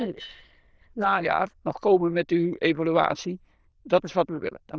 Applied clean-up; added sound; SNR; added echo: neural diffusion model UNIVERSE++.